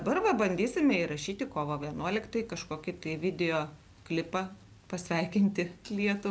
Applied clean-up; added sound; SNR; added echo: none; none; none; none.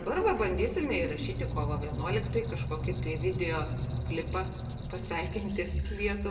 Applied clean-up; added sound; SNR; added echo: none; Squeak; 1 dB; reverberation time 0.9 s.